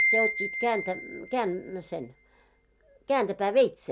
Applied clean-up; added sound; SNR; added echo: none; Wind chime; 4 dB; none.